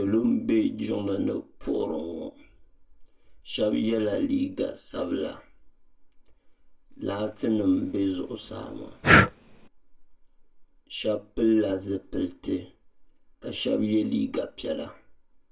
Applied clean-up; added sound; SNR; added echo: none; Breathing; -2 dB; reverberation time 0.2 s.